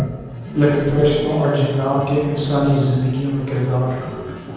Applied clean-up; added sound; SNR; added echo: none; Toilet flush; 11 dB; reverberation time 1.2 s.